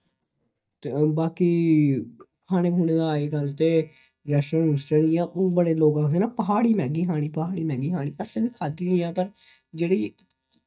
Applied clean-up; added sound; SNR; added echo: neural mask model DeepFilterNet 3.